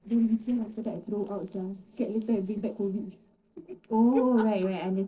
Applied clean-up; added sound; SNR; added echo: neural separator model SepFormer DNS4.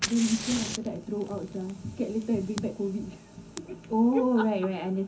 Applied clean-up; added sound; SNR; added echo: none; Fire; 12 dB; reverberation time 0.4 s.